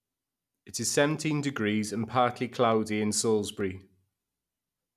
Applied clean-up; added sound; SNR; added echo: none; none; none; none.